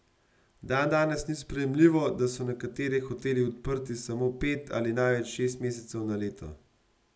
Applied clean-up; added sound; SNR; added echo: none; none; none; none.